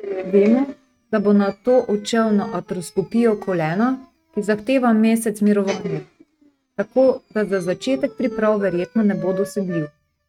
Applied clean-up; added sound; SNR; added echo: neural mask model RNNoise.